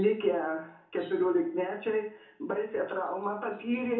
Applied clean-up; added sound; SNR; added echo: none; none; none; reverberation time 0.7 s.